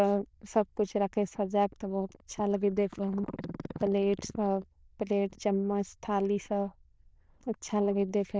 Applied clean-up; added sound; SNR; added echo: neural diffusion model UNIVERSE++.